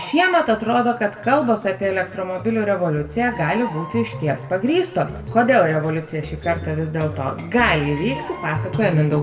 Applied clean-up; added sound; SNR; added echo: none; Bird vocalization, bird call, bird song; 19 dB; reverberation time 0.7 s.